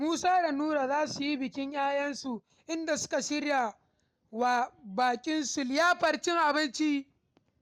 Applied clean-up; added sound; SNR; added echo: none; none; none; none.